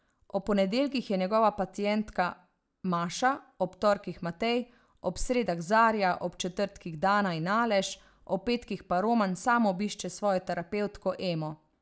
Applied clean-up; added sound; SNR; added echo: none; none; none; none.